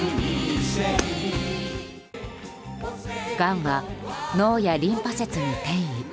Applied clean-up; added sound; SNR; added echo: none; Hammer; 13 dB; none.